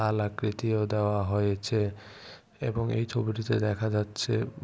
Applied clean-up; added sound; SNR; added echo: none; none; none; none.